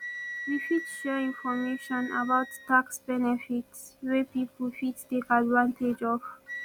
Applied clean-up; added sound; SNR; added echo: none; Wind instrument, woodwind instrument; 14 dB; none.